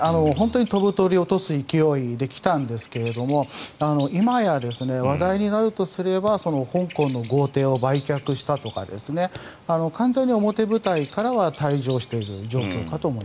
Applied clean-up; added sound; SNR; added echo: none; Bird vocalization, bird call, bird song; 16 dB; none.